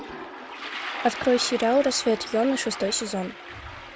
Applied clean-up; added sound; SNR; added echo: none; Toilet flush; 10 dB; none.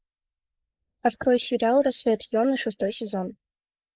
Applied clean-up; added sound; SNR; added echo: neural mask model Resemble Enhance denoiser.